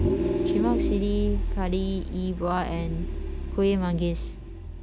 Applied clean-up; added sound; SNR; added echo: none; Vehicle; -1 dB; none.